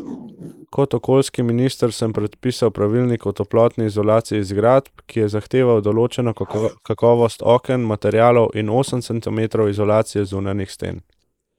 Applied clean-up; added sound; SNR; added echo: neural mask model Resemble Enhance denoiser.